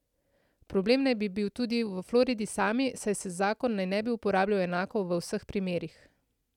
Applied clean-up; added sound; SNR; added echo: none; none; none; none.